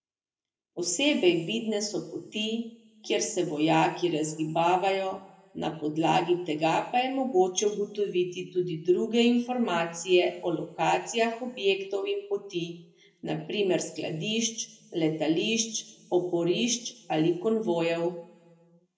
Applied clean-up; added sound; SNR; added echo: none; none; none; reverberation time 1.2 s.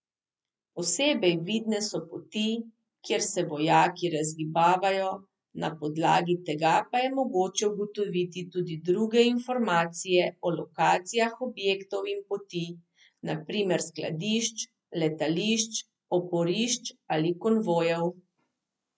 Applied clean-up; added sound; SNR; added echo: none; none; none; none.